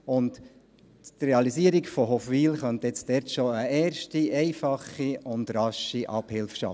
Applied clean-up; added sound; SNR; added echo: none; none; none; none.